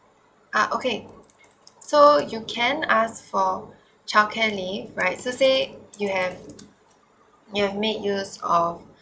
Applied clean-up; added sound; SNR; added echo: none; none; none; none.